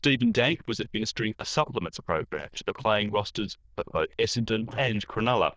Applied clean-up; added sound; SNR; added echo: neural diffusion model UNIVERSE++.